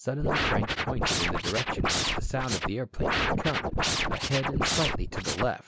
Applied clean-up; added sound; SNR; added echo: none; Scratching (performance technique); -5 dB; none.